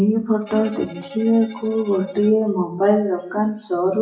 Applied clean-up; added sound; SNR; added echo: classical method WPE with log-MMSE.